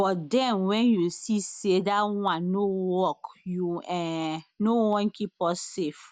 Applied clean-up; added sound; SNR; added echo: none; none; none; none.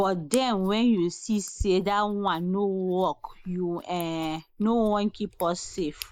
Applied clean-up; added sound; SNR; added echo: neural mask model Resemble Enhance denoiser.